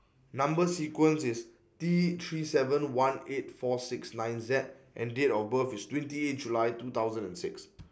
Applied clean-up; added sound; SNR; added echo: none; none; none; none.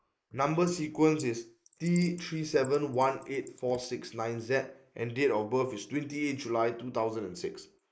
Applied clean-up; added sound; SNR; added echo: neural mask model Resemble Enhance denoiser.